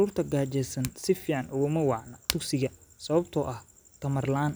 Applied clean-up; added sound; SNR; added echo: none; Hands; 16 dB; none.